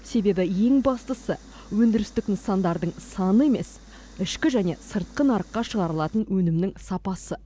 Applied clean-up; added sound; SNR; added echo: none; none; none; none.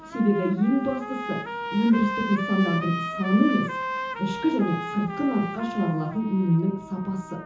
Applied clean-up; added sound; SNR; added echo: none; Trumpet; 8 dB; reverberation time 0.6 s.